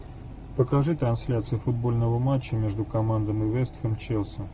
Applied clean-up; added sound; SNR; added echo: none; none; none; none.